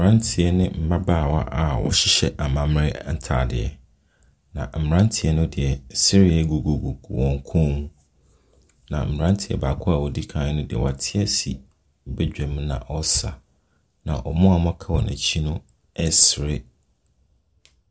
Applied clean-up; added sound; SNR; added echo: none; none; none; none.